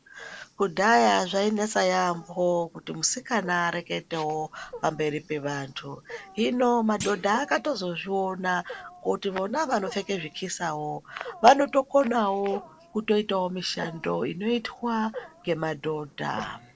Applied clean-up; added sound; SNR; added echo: neural separator model SepFormer DNS4.